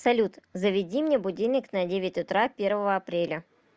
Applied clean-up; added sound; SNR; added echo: none; none; none; none.